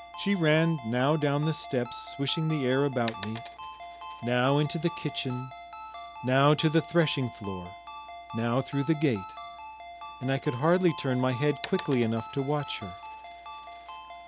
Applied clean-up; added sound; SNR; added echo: none; Ringtone + Coin (dropping); 13 dB; none.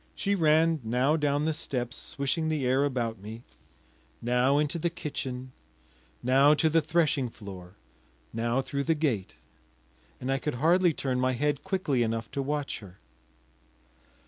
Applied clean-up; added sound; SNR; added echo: none; none; none; none.